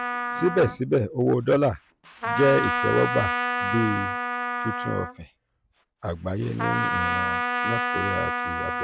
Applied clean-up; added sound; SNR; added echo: none; Trumpet; 2 dB; none.